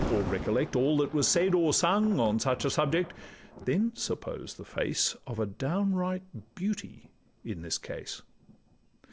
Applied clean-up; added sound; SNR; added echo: none; Thunder; 13 dB; none.